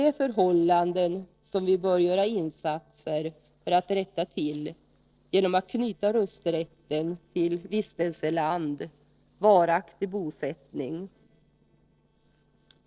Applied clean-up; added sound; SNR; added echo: neural separator model SepFormer DNS4.